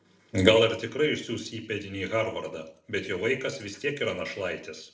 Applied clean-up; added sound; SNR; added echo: none; none; none; reverberation time 0.4 s.